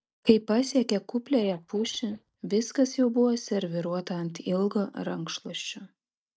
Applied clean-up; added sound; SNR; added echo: neural mask model DeepFilterNet 3.